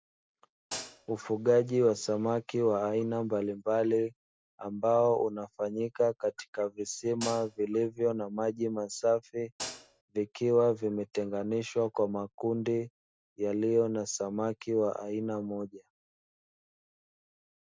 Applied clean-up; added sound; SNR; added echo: none; Hi-hat; 10 dB; none.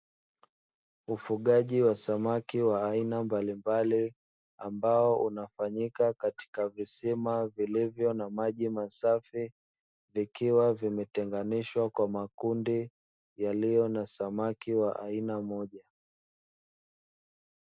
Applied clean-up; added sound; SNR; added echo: none; none; none; none.